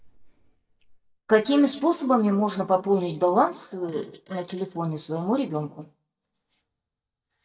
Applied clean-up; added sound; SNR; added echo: neural mask model DeepFilterNet 3.